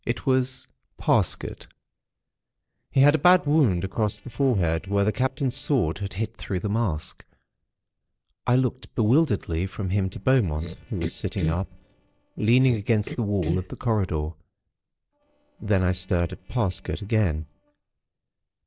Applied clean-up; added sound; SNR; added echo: neural separator model SepFormer DNS4.